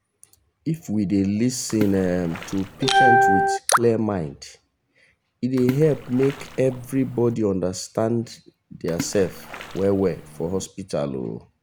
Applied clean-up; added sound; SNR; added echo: none; Splash, splatter; 14 dB; none.